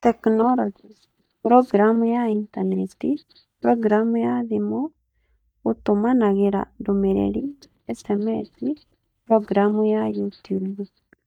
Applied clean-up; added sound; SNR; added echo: neural mask model DeepFilterNet 3.